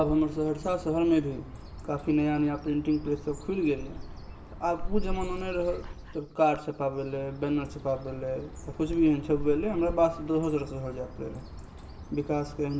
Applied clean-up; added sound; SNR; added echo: none; Bird; 9 dB; reverberation time 0.9 s.